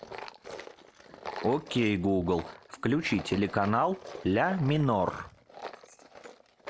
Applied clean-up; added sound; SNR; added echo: none; Tools; 15 dB; none.